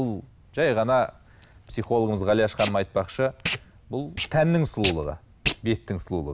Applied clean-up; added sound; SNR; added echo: none; Packing tape, duct tape; 10 dB; none.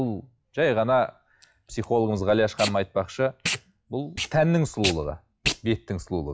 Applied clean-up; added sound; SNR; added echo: classical method log-MMSE.